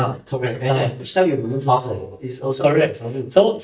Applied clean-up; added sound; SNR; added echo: neural mask model DeepFilterNet 3.